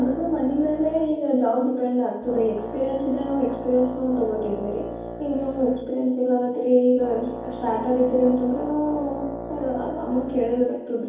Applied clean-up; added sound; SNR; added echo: none; Brass instrument; 12 dB; reverberation time 2.2 s.